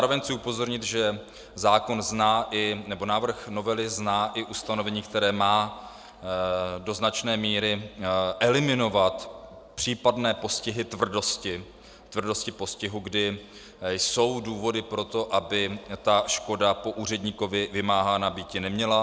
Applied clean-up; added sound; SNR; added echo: none; none; none; none.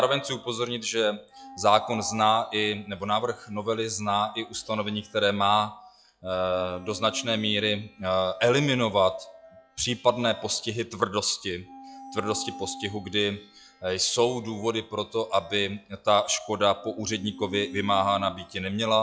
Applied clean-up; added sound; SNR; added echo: classical method log-MMSE.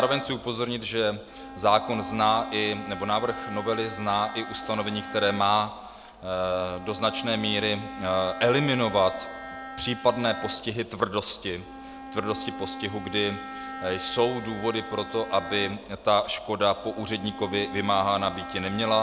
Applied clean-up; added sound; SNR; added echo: none; Bowed string instrument; 12 dB; none.